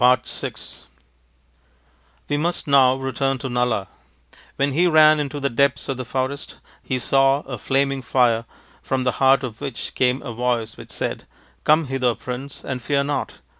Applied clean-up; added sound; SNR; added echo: none; none; none; none.